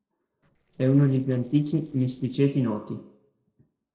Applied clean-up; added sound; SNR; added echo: neural separator model SepFormer DNS4.